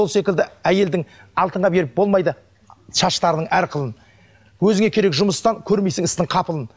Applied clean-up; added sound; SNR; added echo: none; none; none; none.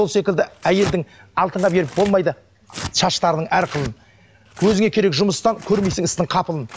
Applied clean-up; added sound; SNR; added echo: none; Tearing; 17 dB; none.